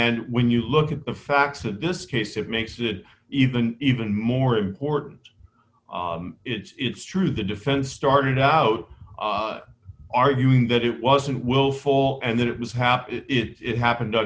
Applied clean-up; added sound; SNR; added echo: none; none; none; none.